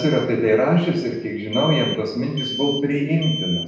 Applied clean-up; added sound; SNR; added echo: none; Alarm; 11 dB; reverberation time 0.9 s.